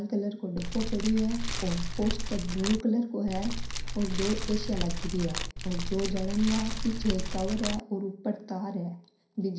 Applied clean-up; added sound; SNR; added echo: none; Fire; 1 dB; reverberation time 0.5 s.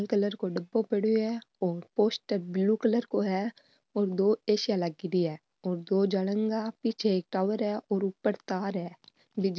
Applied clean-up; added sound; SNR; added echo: none; none; none; none.